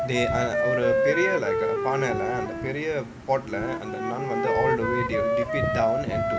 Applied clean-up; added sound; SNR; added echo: none; Wind instrument, woodwind instrument; -1 dB; reverberation time 0.5 s.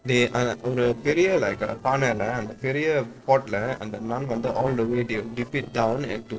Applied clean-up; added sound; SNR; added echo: neural separator model SepFormer DNS4.